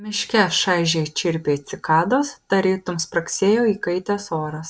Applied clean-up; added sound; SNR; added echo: none; none; none; none.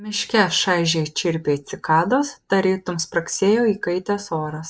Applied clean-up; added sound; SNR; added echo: neural mask model Resemble Enhance denoiser.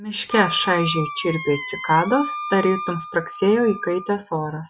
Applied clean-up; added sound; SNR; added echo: classical method Wiener filter.